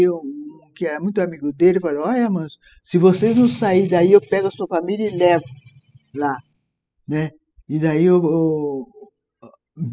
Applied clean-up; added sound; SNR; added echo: classical method spectral subtraction.